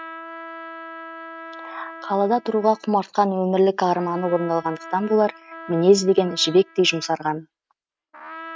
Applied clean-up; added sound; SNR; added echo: neural mask model RNNoise.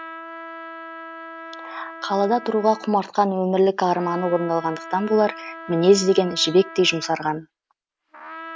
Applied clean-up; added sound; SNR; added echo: none; Trumpet; 16 dB; none.